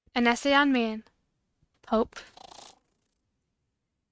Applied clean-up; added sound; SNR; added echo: neural mask model RNNoise.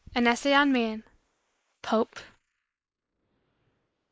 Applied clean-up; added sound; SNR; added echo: neural mask model Resemble Enhance denoiser.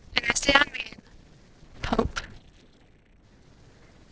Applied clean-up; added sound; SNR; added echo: neural separator model SepFormer DNS4.